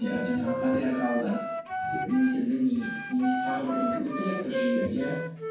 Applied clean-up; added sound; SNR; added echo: none; Wind instrument, woodwind instrument; 5 dB; reverberation time 0.7 s.